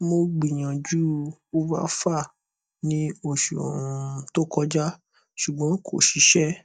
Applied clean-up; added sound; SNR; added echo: neural mask model DeepFilterNet 3.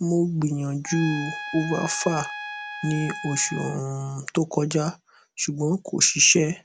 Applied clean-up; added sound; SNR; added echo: none; Trumpet; 11 dB; none.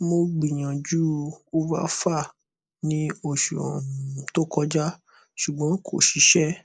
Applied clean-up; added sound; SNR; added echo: neural mask model Resemble Enhance denoiser.